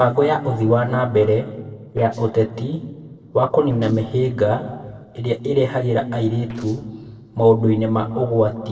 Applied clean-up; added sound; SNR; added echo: neural separator model SepFormer DNS4.